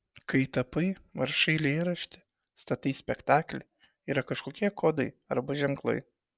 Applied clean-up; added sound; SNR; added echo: none; none; none; none.